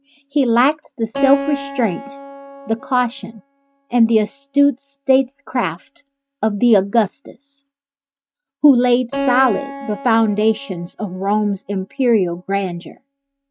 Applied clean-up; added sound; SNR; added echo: neural mask model RNNoise.